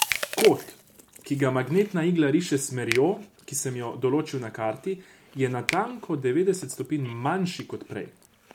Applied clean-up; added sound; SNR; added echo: none; Chewing, mastication + Finger snapping; 11 dB; none.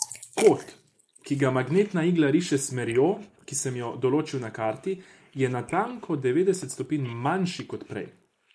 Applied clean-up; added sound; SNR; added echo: neural mask model Resemble Enhance denoiser.